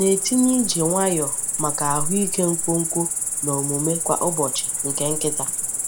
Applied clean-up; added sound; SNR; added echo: none; Cricket; 2 dB; none.